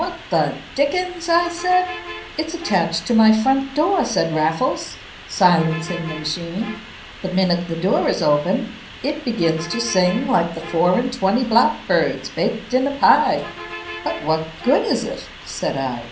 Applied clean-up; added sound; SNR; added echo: none; Bus; 15 dB; reverberation time 0.6 s.